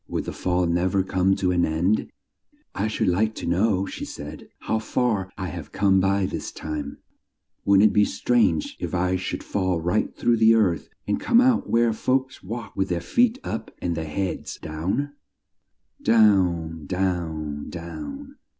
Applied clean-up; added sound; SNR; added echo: none; none; none; none.